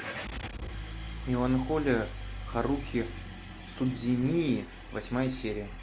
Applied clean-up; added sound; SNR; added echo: none; Engine starting / Car; 8 dB; none.